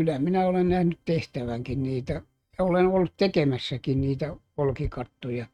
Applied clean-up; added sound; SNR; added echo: neural mask model RNNoise.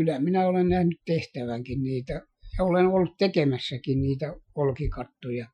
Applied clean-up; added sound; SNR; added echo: classical method Wiener filter.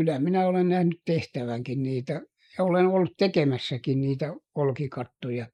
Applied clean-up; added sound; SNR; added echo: neural mask model Resemble Enhance denoiser.